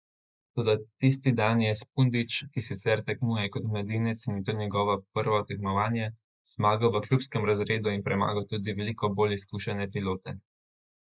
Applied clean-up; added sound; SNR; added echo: neural mask model Resemble Enhance denoiser.